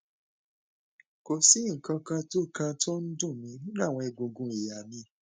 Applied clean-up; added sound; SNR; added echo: none; none; none; none.